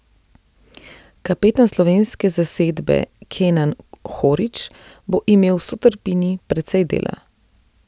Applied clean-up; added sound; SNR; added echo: none; none; none; none.